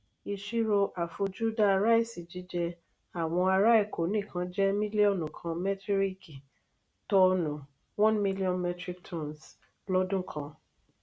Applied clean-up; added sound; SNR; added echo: none; none; none; none.